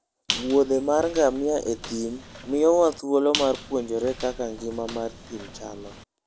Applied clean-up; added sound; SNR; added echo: none; Squeak; 11 dB; none.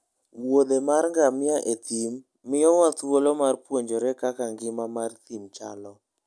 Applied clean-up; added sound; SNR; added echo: none; none; none; none.